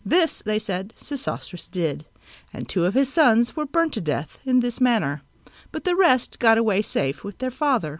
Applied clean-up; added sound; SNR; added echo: none; none; none; none.